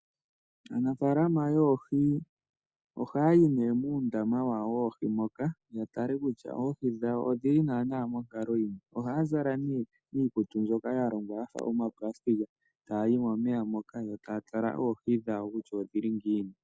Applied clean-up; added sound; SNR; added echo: none; none; none; none.